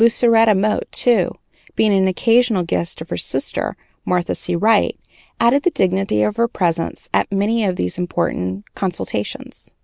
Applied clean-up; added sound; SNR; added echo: none; none; none; none.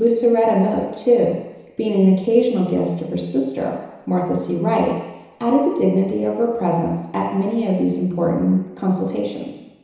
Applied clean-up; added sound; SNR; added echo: none; none; none; reverberation time 1.0 s.